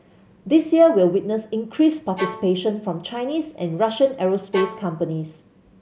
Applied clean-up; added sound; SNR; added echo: none; Bowed string instrument; 12 dB; none.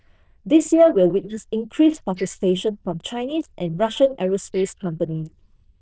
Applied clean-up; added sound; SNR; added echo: neural diffusion model UNIVERSE++.